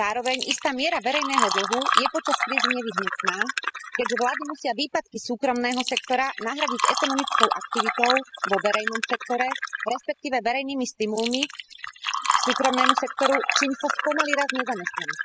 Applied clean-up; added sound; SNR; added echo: classical method spectral subtraction.